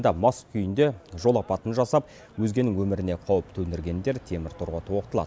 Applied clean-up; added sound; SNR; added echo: none; none; none; none.